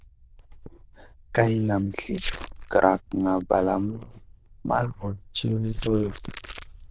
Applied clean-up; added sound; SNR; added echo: neural diffusion model UNIVERSE++.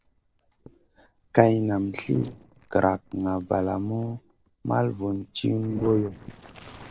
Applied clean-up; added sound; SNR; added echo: neural separator model SepFormer DNS4.